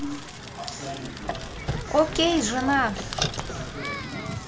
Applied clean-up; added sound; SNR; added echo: none; Squeak + Crackle; 5 dB; none.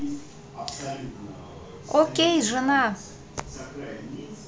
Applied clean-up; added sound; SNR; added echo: none; none; none; none.